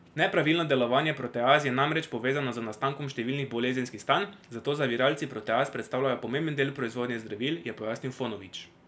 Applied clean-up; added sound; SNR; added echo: none; none; none; none.